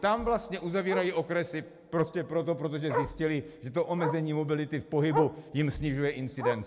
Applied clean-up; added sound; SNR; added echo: none; Bark; 8 dB; none.